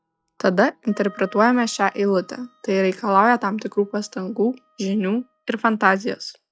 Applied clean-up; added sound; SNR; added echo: classical method log-MMSE.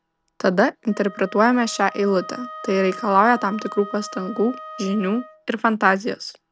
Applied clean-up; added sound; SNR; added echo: none; Wind instrument, woodwind instrument; 16 dB; none.